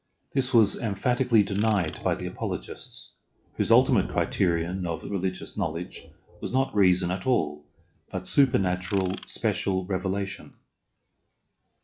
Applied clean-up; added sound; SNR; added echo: classical method log-MMSE.